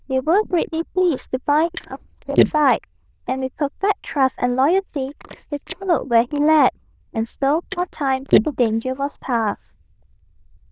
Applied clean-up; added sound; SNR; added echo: neural diffusion model UNIVERSE++.